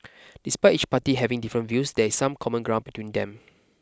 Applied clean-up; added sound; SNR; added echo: none; none; none; none.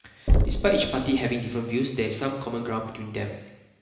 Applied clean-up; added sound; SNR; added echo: none; Knock; 1 dB; reverberation time 1.0 s.